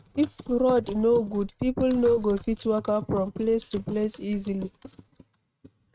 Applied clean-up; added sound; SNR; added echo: neural mask model RNNoise.